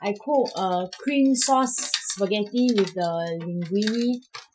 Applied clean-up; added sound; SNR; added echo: classical method Wiener filter.